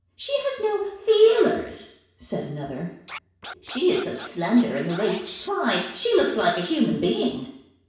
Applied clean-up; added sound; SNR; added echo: none; Scratching (performance technique); 15 dB; reverberation time 0.7 s.